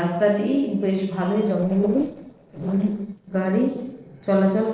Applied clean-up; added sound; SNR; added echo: neural separator model SepFormer DNS4.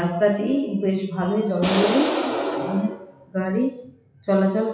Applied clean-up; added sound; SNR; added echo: classical method WPE with log-MMSE.